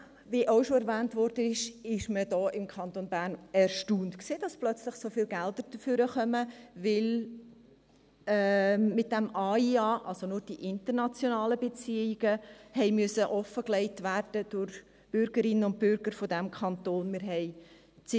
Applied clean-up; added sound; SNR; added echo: none; none; none; none.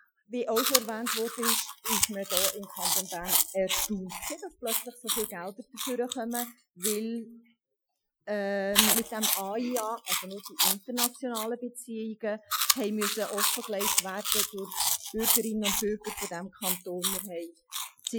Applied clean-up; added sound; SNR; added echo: classical method Wiener filter.